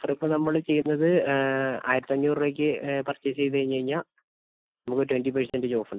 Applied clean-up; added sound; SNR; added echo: neural mask model Resemble Enhance denoiser.